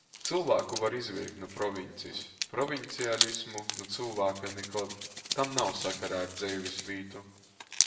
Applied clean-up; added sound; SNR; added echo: none; Hands; 3 dB; reverberation time 0.7 s.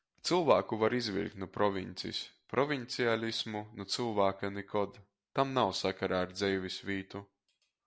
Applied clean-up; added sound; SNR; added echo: none; none; none; none.